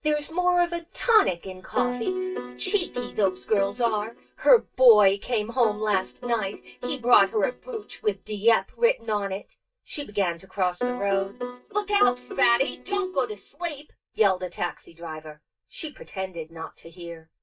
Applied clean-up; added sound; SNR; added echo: neural mask model DeepFilterNet 3.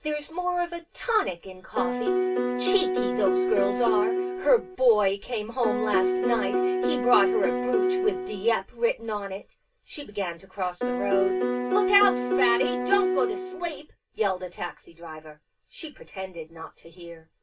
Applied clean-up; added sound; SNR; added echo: none; Piano; -3 dB; reverberation time 0.1 s.